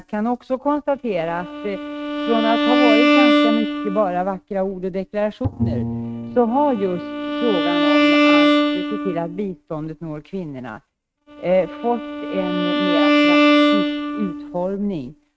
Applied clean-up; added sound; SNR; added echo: neural mask model RNNoise.